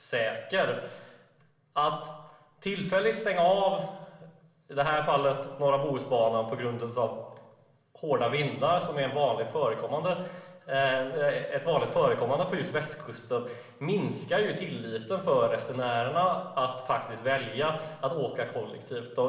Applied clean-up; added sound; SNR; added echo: none; none; none; reverberation time 1.1 s.